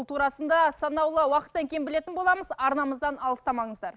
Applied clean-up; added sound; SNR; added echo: none; none; none; none.